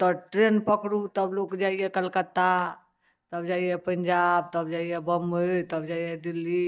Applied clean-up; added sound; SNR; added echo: neural mask model DeepFilterNet 3.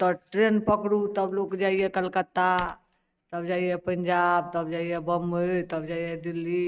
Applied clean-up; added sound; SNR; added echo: neural mask model RNNoise.